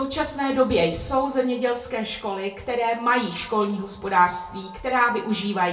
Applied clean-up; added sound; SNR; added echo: none; none; none; reverberation time 0.3 s.